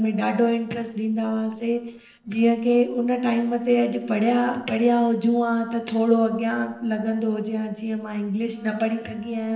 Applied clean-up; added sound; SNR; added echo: neural separator model SepFormer DNS4.